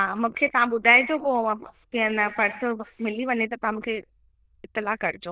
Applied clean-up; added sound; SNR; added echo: neural diffusion model UNIVERSE++.